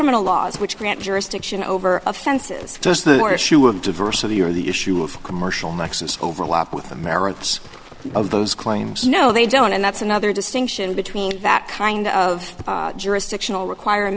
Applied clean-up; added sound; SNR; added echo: none; Livestock, farm animals, working animals; 17 dB; none.